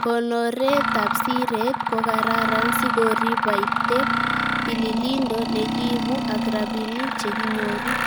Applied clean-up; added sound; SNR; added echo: none; Mechanisms; -2 dB; none.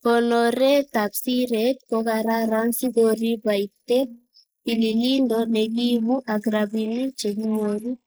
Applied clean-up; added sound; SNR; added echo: neural mask model Resemble Enhance denoiser.